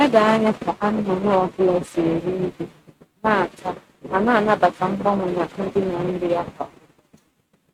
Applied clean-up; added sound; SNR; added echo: neural mask model RNNoise.